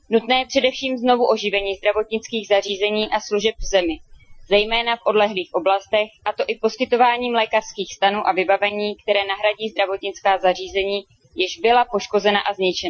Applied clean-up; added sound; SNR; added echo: classical method Wiener filter.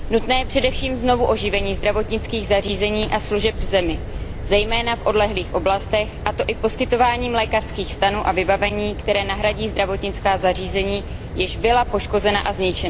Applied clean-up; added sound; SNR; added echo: none; Fire; 7 dB; none.